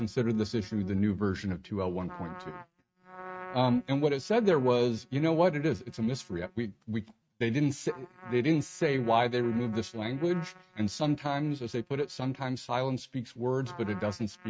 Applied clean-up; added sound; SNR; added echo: neural mask model RNNoise.